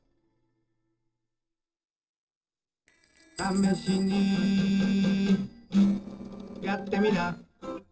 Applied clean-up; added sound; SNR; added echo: neural separator model SepFormer DNS4.